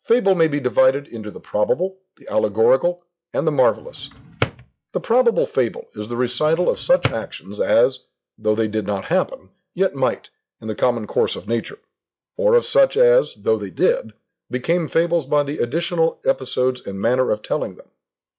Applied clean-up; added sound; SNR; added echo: classical method log-MMSE.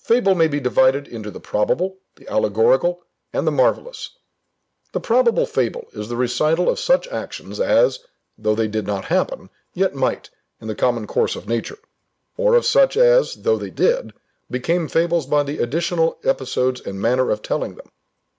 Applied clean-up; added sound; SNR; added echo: none; none; none; none.